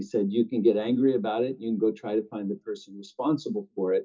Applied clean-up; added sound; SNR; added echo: none; none; none; reverberation time 0.2 s.